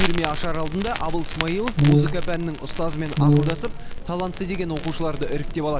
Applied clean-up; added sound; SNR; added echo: none; Brass instrument + Crackle; -4 dB; none.